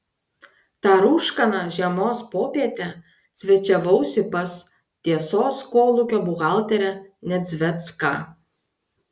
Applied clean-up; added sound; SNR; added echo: none; none; none; none.